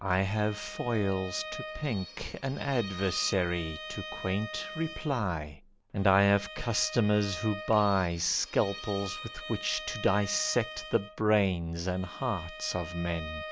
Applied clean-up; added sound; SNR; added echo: none; Bowed string instrument; 13 dB; none.